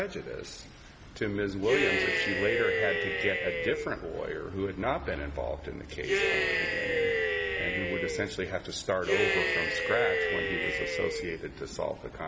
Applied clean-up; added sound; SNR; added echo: none; Cheering; -4 dB; none.